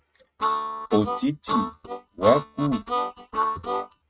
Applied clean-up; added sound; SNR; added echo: neural mask model RNNoise.